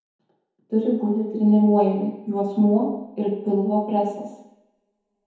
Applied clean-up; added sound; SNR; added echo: none; none; none; reverberation time 1.0 s.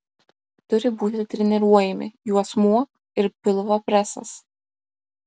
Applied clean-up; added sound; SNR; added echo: none; none; none; none.